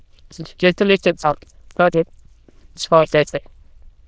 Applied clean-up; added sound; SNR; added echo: neural diffusion model UNIVERSE++.